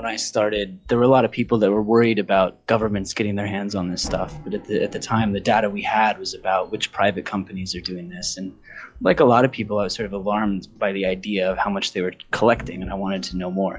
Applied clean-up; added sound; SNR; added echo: classical method log-MMSE.